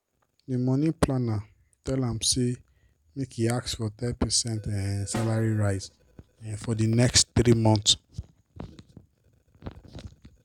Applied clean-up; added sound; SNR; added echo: none; Snare drum; 15 dB; none.